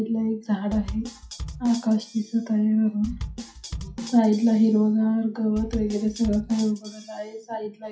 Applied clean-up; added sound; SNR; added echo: classical method WPE with log-MMSE.